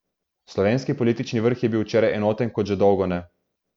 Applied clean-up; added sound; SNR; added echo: none; none; none; none.